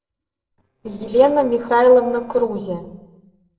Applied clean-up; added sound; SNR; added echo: neural separator model SepFormer DNS4.